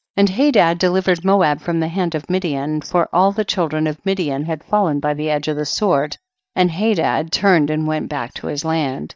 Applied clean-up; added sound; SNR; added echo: neural mask model DeepFilterNet 3.